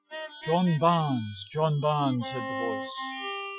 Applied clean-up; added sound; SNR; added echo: classical method Wiener filter.